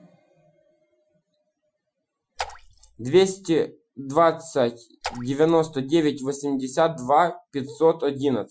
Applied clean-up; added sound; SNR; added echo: classical method Wiener filter.